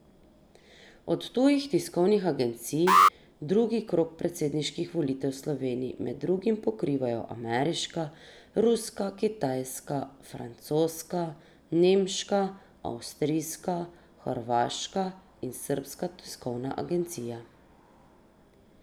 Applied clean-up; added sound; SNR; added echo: none; Alarm; -3 dB; none.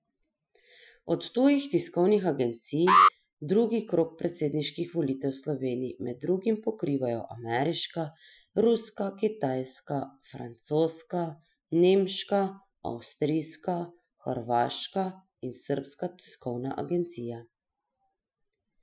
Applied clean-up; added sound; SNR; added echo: classical method Wiener filter.